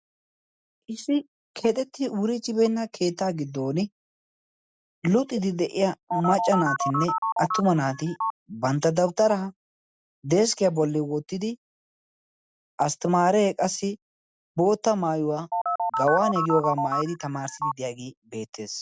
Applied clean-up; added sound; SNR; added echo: none; Telephone; 2 dB; none.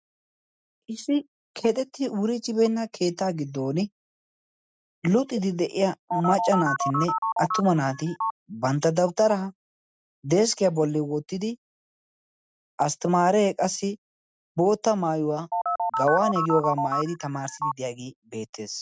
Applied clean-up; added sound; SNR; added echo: neural mask model RNNoise.